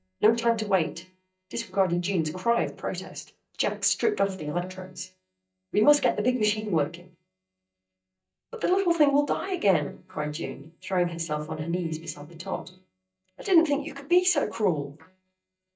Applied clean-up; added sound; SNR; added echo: neural mask model DeepFilterNet 3.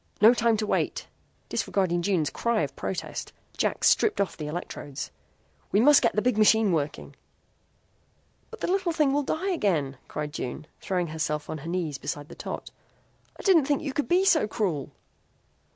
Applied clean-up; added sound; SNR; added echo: none; none; none; none.